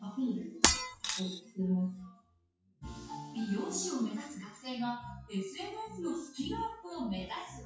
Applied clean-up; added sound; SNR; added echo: classical method WPE with log-MMSE.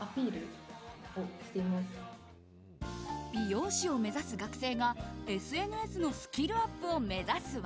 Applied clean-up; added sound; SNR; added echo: none; none; none; none.